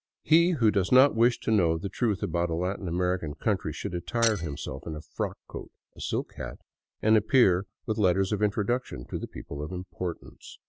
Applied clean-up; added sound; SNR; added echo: none; Shatter; 10 dB; none.